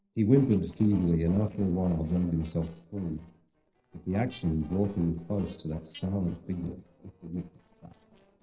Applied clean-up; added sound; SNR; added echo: neural separator model SepFormer DNS4.